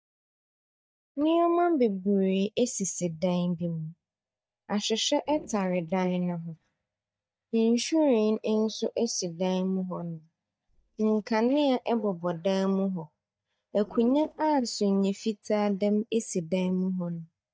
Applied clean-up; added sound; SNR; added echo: neural mask model DeepFilterNet 3.